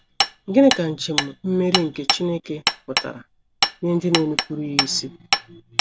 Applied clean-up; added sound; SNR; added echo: none; Hammer; 2 dB; none.